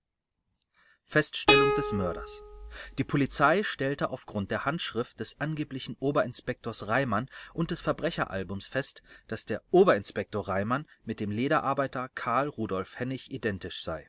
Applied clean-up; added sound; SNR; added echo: none; Plucked string instrument; -1 dB; none.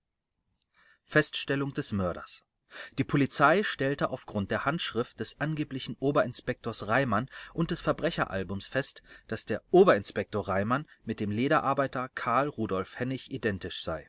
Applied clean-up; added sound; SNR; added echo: none; none; none; none.